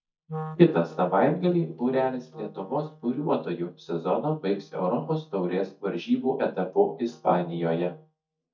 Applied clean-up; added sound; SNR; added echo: neural mask model DeepFilterNet 3.